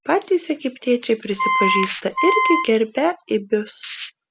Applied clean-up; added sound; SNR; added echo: none; Wind instrument, woodwind instrument; -1 dB; none.